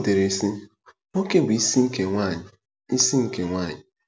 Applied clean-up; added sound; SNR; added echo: none; none; none; none.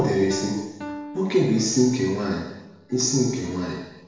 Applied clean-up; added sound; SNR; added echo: none; Piano; 16 dB; reverberation time 0.9 s.